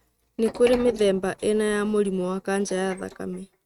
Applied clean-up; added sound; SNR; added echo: neural mask model RNNoise.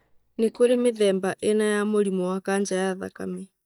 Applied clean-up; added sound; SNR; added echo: neural mask model DeepFilterNet 3.